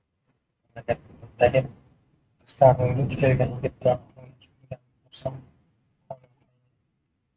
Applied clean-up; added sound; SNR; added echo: neural mask model RNNoise.